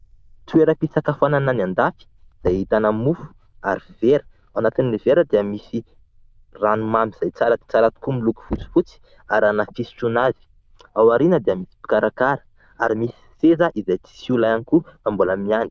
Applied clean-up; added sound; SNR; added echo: neural diffusion model UNIVERSE++.